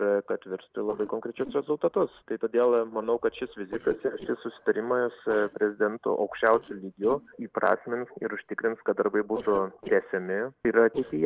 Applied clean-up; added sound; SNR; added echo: neural separator model SepFormer DNS4.